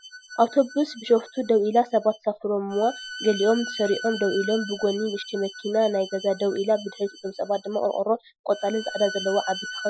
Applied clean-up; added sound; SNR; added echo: classical method Wiener filter.